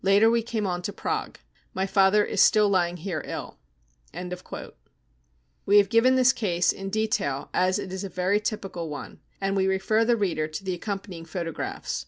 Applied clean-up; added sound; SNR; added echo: none; none; none; none.